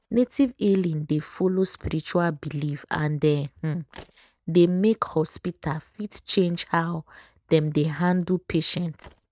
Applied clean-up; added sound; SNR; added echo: neural mask model RNNoise.